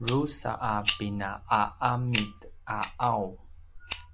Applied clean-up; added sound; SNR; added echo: none; Fire; 2 dB; none.